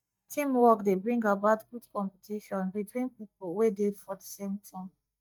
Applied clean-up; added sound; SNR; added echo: neural mask model DeepFilterNet 3.